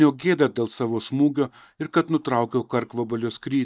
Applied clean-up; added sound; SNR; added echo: neural mask model DeepFilterNet 3.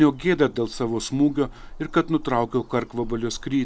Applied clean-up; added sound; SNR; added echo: none; Bird vocalization, bird call, bird song; 16 dB; none.